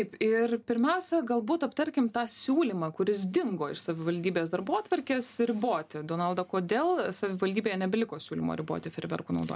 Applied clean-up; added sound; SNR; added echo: none; none; none; none.